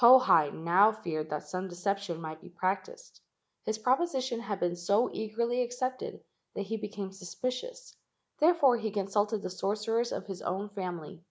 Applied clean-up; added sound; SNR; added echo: none; none; none; none.